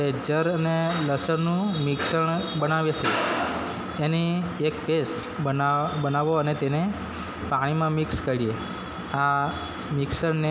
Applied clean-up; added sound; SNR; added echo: none; none; none; none.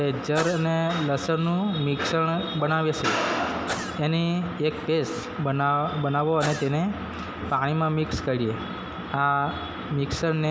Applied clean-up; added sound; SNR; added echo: none; Sneeze / Cough; 14 dB; none.